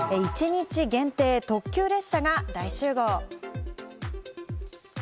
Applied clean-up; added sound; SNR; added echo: none; none; none; none.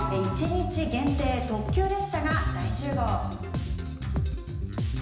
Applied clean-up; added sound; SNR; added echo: none; Bass guitar; 1 dB; reverberation time 1.0 s.